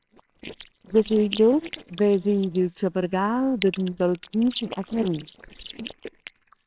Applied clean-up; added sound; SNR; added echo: neural separator model SepFormer WHAMR!.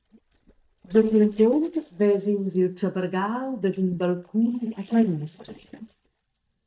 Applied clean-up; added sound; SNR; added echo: neural mask model DeepFilterNet 3.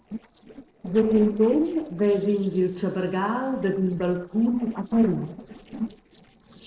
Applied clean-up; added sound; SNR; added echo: neural separator model SepFormer DNS4.